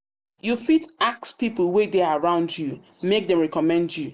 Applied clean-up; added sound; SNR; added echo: none; none; none; none.